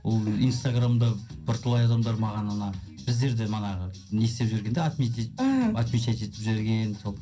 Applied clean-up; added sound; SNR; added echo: none; none; none; reverberation time 0.3 s.